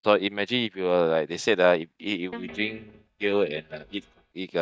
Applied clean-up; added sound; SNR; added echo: neural mask model DeepFilterNet 3.